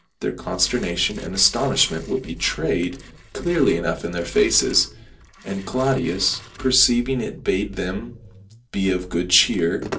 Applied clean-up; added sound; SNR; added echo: neural separator model SepFormer DNS4.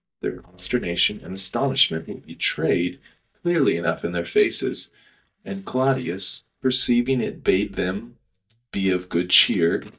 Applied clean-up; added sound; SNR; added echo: neural mask model DeepFilterNet 3.